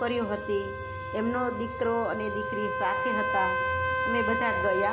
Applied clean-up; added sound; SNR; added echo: none; Trumpet; 0 dB; none.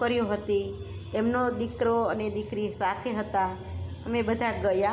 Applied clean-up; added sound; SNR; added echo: none; none; none; none.